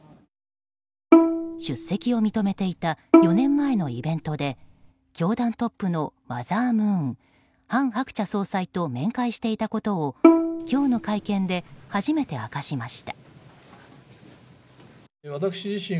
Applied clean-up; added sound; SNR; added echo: none; Bowed string instrument; -4 dB; none.